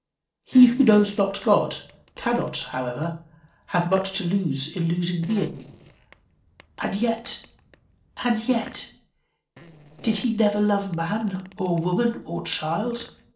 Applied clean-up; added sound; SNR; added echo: neural separator model SepFormer DNS4.